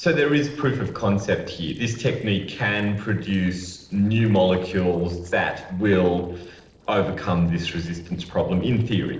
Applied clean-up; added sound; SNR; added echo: neural separator model SepFormer DNS4.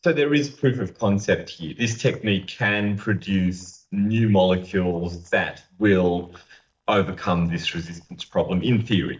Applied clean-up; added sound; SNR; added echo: neural mask model DeepFilterNet 3.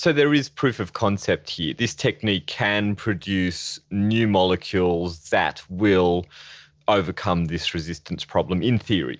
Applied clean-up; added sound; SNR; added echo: none; none; none; none.